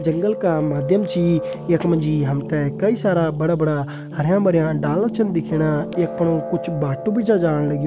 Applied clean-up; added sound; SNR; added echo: none; Piano; 10 dB; none.